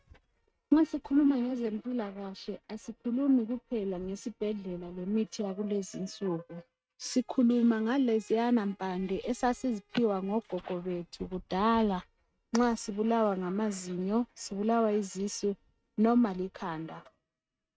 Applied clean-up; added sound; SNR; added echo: neural mask model RNNoise.